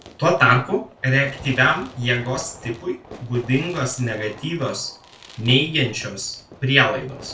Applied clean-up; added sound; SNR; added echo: none; Fireworks; 20 dB; reverberation time 0.3 s.